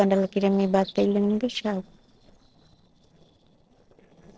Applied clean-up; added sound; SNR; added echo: neural separator model SepFormer DNS4.